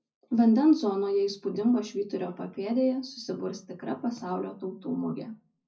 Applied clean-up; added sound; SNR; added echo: none; none; none; reverberation time 0.4 s.